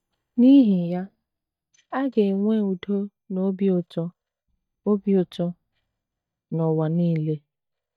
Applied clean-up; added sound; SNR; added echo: neural mask model DeepFilterNet 3.